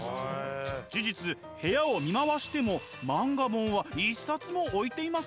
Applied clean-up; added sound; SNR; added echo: none; none; none; none.